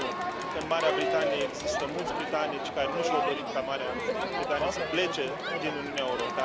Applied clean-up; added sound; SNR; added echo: none; Crowd; -1 dB; none.